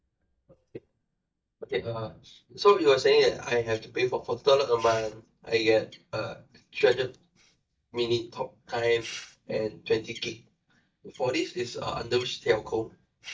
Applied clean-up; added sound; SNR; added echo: neural mask model DeepFilterNet 3.